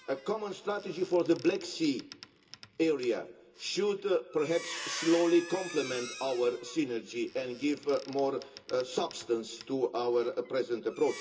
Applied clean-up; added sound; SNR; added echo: none; Squeak; 16 dB; reverberation time 0.2 s.